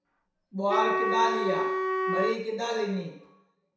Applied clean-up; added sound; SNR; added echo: none; Wind instrument, woodwind instrument; -1 dB; reverberation time 0.7 s.